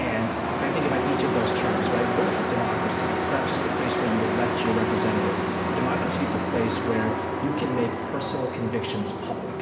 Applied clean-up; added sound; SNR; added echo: none; Truck; -3 dB; reverberation time 2.3 s.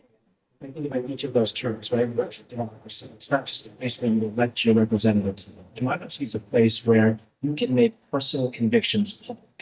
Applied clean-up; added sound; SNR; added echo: neural mask model DeepFilterNet 3.